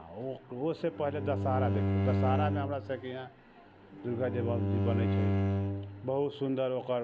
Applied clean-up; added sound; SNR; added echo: none; Bowed string instrument; -2 dB; none.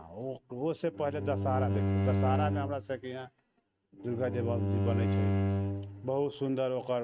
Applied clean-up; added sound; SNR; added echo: neural mask model RNNoise.